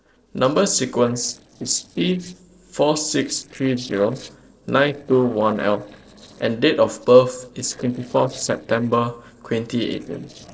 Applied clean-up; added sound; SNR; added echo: neural separator model SepFormer DNS4.